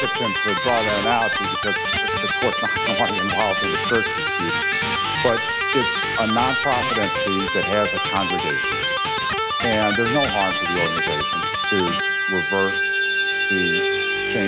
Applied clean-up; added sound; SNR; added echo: none; Electric guitar; -4 dB; none.